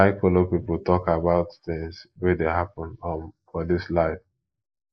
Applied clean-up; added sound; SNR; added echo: neural mask model Resemble Enhance denoiser.